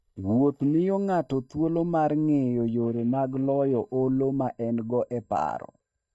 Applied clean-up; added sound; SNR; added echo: neural mask model DeepFilterNet 3.